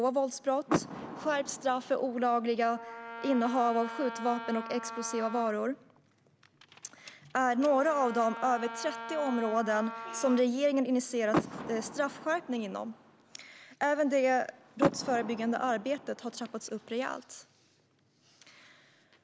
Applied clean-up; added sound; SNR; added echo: none; Door / Car + Wind instrument, woodwind instrument; 9 dB; none.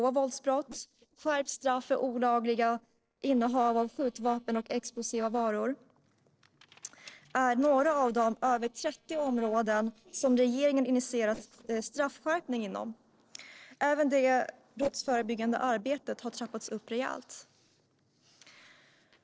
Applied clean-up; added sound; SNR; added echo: neural separator model SepFormer DNS4.